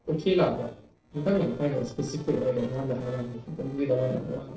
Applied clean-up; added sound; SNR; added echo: neural separator model SepFormer DNS4.